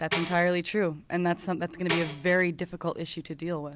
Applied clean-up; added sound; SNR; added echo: none; Tambourine; -2 dB; none.